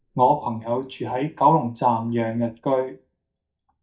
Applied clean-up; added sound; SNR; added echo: neural mask model DeepFilterNet 3.